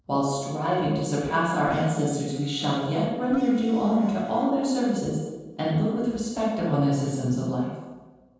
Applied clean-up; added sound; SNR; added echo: neural separator model SepFormer DNS4.